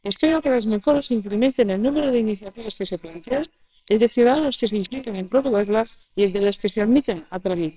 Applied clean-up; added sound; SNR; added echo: neural separator model SepFormer WHAMR!.